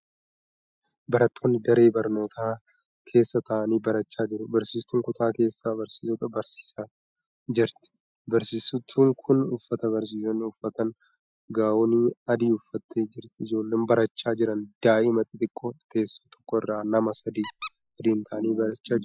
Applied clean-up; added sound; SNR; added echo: classical method Wiener filter.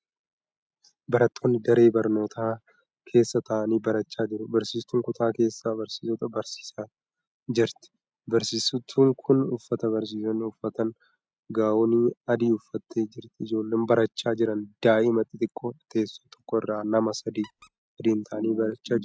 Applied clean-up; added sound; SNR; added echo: neural mask model RNNoise.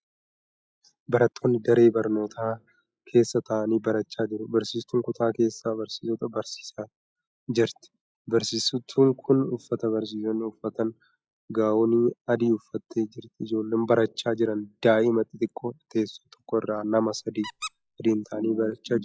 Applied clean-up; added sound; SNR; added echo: classical method log-MMSE.